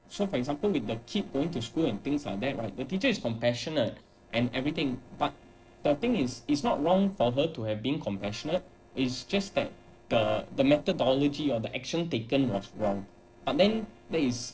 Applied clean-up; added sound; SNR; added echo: neural separator model SepFormer DNS4.